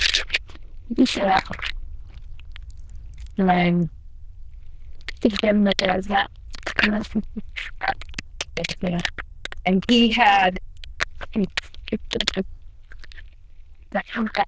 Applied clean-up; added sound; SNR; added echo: neural diffusion model UNIVERSE++.